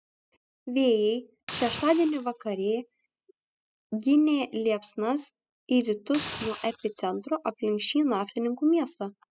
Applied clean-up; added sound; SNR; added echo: classical method spectral subtraction.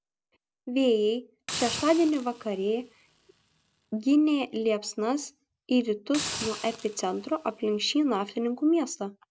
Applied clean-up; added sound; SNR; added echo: none; Hiss; 12 dB; none.